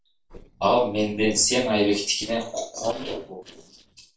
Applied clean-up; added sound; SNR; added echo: neural separator model SepFormer DNS4.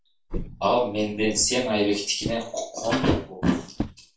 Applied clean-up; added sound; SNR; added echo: none; Walk, footsteps; 10 dB; reverberation time 0.4 s.